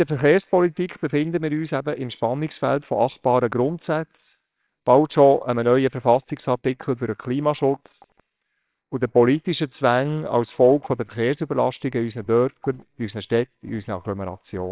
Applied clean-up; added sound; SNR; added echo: neural separator model SepFormer WHAMR!.